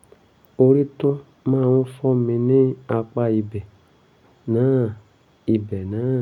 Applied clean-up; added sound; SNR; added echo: none; none; none; none.